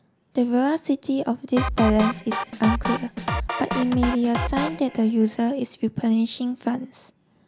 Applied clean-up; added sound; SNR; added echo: none; Drum kit; 4 dB; none.